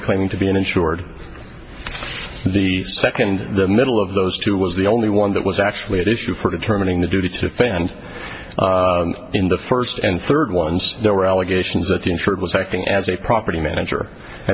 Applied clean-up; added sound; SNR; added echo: none; none; none; none.